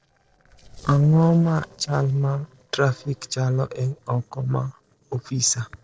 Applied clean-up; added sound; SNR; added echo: neural separator model SepFormer DNS4.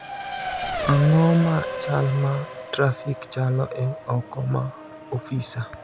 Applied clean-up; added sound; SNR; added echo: none; Race car, auto racing; 10 dB; none.